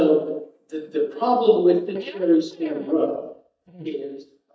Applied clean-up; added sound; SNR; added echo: neural mask model DeepFilterNet 3.